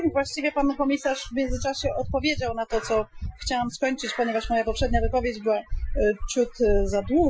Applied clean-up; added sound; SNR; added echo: classical method Wiener filter.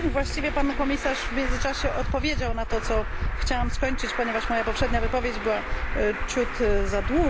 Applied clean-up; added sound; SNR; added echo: none; Traffic noise, roadway noise; 0 dB; none.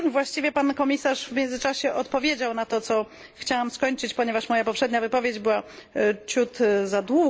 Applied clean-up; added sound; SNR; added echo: none; none; none; none.